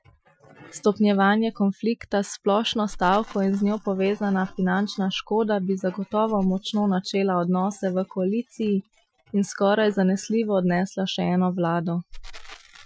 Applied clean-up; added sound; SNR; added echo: classical method Wiener filter.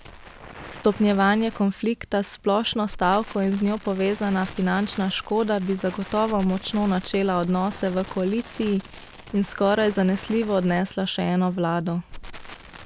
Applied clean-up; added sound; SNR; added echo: none; Crackle; 17 dB; none.